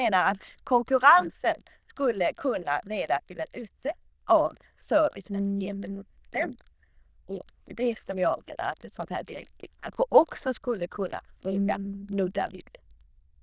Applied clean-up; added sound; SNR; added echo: neural diffusion model UNIVERSE++.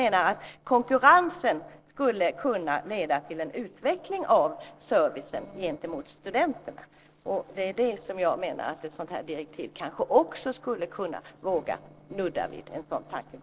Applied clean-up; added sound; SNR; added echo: neural separator model SepFormer DNS4.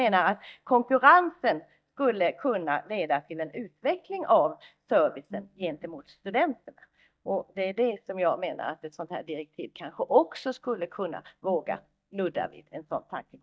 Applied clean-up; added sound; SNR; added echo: neural mask model DeepFilterNet 3.